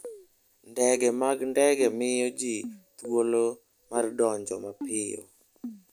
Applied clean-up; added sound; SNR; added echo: none; Keyboard (musical); 16 dB; none.